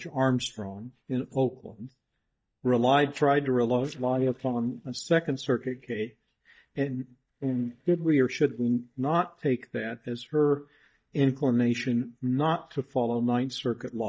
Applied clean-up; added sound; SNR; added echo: neural mask model DeepFilterNet 3.